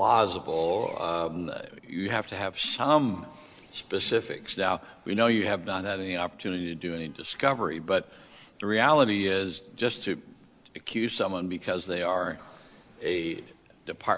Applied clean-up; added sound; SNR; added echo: none; none; none; none.